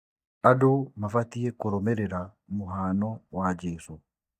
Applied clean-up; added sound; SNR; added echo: neural mask model DeepFilterNet 3.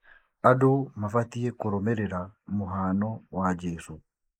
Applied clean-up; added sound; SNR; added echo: neural mask model Resemble Enhance denoiser.